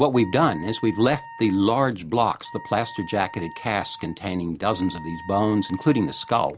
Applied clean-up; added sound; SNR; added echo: none; Wind instrument, woodwind instrument; 17 dB; none.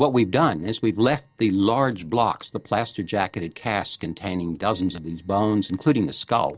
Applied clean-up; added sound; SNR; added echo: neural separator model SepFormer DNS4.